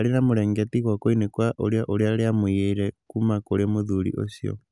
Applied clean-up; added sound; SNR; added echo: none; none; none; none.